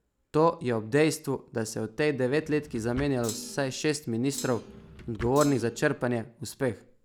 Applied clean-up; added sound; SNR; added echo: none; Thump, thud + Drawer open or close; 15 dB; none.